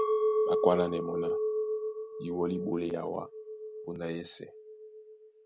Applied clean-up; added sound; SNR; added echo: none; Chink, clink; -2 dB; none.